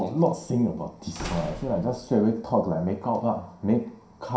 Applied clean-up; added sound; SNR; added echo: none; Slam / Wood; 15 dB; reverberation time 0.5 s.